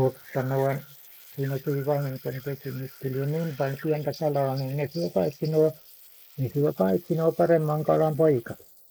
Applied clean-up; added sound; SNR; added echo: neural mask model Resemble Enhance denoiser.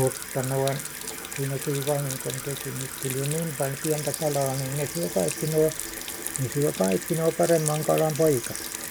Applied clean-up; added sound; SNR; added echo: none; Sink (filling or washing) / Water tap, faucet; 7 dB; none.